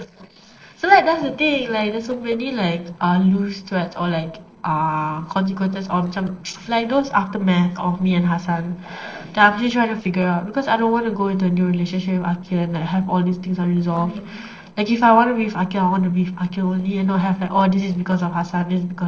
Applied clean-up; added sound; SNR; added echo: neural separator model SepFormer DNS4.